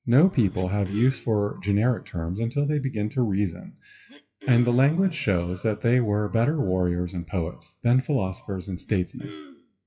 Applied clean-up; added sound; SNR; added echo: classical method WPE with log-MMSE.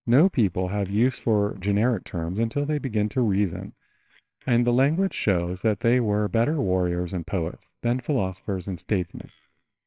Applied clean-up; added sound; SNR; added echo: neural separator model SepFormer WHAMR!.